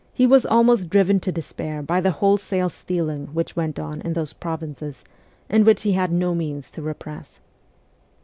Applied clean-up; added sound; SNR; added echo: none; none; none; none.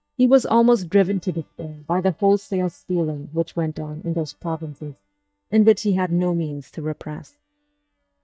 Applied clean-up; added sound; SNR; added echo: neural mask model DeepFilterNet 3.